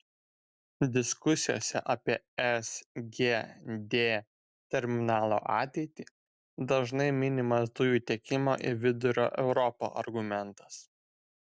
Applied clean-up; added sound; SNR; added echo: none; none; none; none.